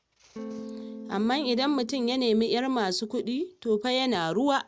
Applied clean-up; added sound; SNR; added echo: none; Electric guitar / Strum; 12 dB; none.